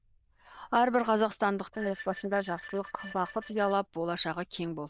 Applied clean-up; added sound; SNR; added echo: neural diffusion model UNIVERSE++.